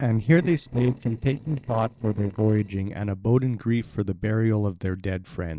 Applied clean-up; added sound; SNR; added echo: neural separator model SepFormer DNS4.